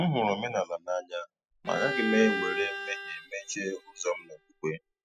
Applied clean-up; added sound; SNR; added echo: classical method spectral subtraction.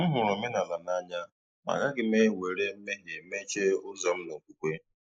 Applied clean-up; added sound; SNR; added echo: neural mask model Resemble Enhance denoiser.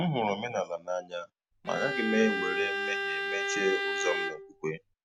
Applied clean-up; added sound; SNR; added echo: none; Bowed string instrument; 1 dB; none.